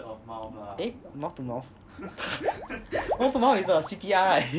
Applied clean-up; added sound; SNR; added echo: none; Water / Liquid; 10 dB; none.